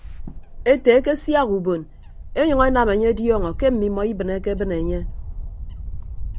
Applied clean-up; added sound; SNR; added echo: none; Wind / Bird; 8 dB; none.